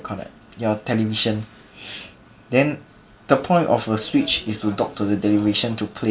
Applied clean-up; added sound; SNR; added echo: none; none; none; none.